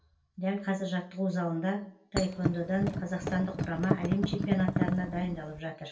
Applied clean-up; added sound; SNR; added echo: none; Thump, thud; 1 dB; reverberation time 0.2 s.